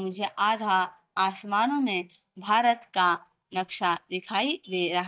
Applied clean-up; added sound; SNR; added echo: neural mask model DeepFilterNet 3.